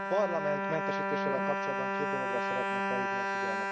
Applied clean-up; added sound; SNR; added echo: neural mask model RNNoise.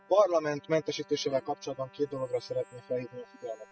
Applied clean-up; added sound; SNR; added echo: classical method spectral subtraction.